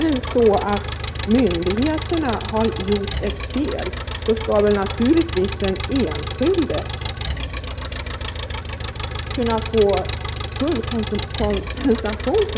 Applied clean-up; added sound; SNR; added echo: none; Engine; 5 dB; none.